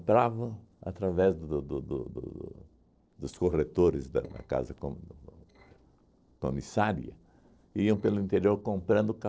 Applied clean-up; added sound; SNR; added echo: neural separator model SepFormer DNS4.